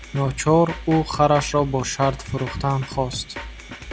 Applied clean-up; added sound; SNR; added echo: none; Drum kit; 13 dB; none.